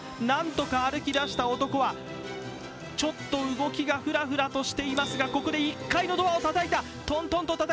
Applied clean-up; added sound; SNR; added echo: none; Bicycle bell + Bowed string instrument; 14 dB; none.